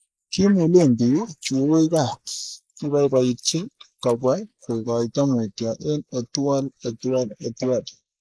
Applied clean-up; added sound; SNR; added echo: neural mask model Resemble Enhance denoiser.